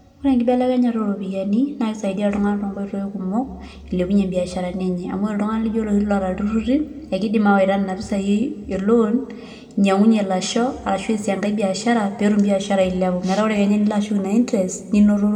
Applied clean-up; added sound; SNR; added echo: none; none; none; reverberation time 1.1 s.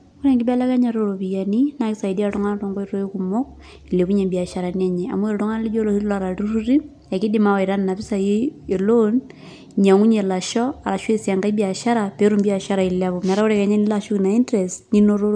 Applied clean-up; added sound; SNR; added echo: none; none; none; none.